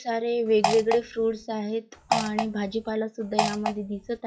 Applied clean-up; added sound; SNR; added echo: classical method log-MMSE.